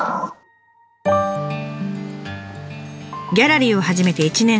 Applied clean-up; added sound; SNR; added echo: none; none; none; none.